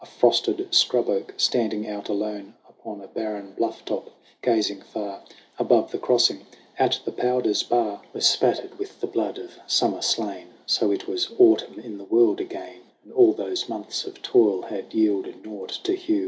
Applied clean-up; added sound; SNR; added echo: none; none; none; none.